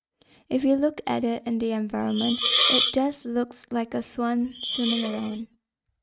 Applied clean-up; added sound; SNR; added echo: neural mask model RNNoise.